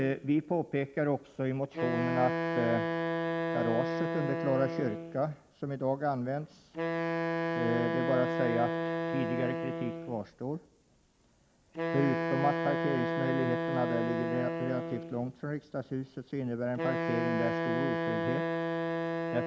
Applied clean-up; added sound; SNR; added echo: none; Wind instrument, woodwind instrument; 0 dB; none.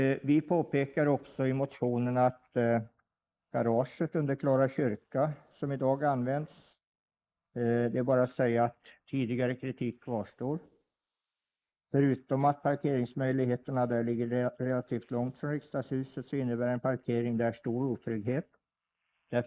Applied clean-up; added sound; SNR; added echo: neural mask model Resemble Enhance denoiser.